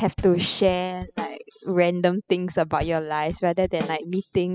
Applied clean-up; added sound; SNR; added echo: classical method spectral subtraction.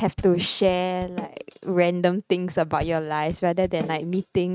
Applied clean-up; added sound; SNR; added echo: neural mask model RNNoise.